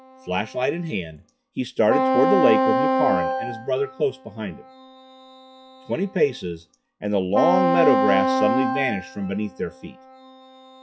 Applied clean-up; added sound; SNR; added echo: classical method log-MMSE.